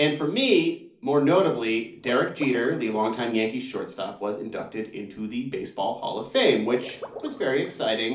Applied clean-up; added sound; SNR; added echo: none; Water / Liquid; 15 dB; reverberation time 0.4 s.